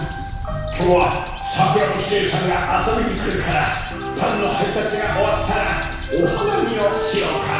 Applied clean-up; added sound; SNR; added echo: none; Bird; 11 dB; reverberation time 1.1 s.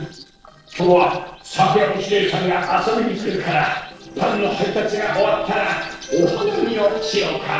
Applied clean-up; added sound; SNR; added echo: neural separator model SepFormer DNS4.